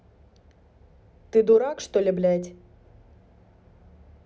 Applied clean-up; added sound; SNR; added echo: none; none; none; none.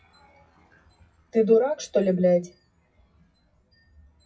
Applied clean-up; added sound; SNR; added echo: classical method WPE with log-MMSE.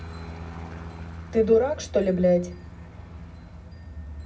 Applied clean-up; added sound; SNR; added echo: none; Aircraft; 13 dB; reverberation time 0.4 s.